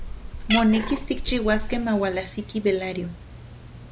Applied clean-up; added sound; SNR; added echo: none; Cat; 7 dB; none.